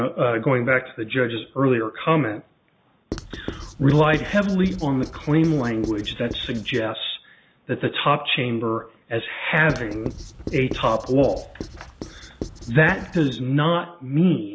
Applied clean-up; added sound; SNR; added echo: none; Writing; 12 dB; none.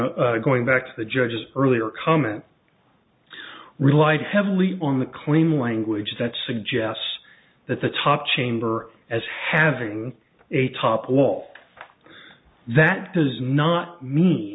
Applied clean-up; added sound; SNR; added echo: none; none; none; none.